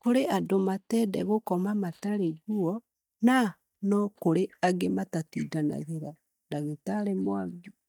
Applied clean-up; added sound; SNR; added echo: neural mask model DeepFilterNet 3.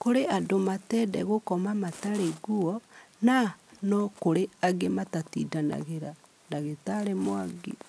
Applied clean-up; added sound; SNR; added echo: none; none; none; none.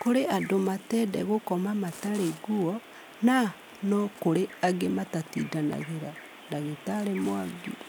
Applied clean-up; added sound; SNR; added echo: none; Bird vocalization, bird call, bird song; 19 dB; none.